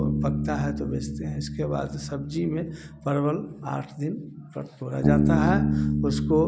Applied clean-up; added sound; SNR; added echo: none; Bass guitar; -1 dB; none.